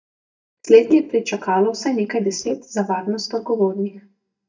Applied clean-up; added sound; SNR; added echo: neural mask model DeepFilterNet 3.